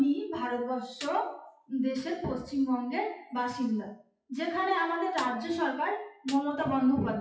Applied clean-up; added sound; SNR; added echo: classical method WPE with log-MMSE.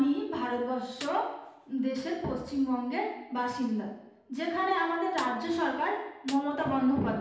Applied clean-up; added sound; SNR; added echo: none; Snare drum; 18 dB; reverberation time 0.8 s.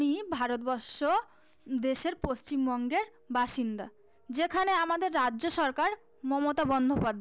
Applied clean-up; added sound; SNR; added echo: none; none; none; none.